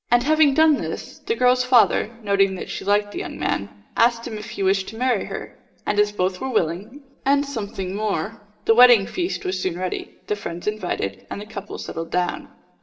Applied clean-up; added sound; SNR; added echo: none; none; none; reverberation time 0.8 s.